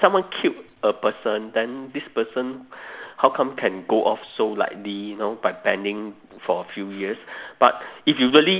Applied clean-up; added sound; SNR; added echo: none; none; none; none.